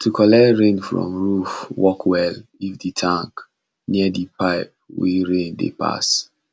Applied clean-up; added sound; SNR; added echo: none; none; none; none.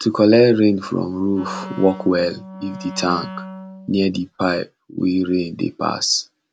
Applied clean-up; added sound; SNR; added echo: none; Wind instrument, woodwind instrument; 15 dB; none.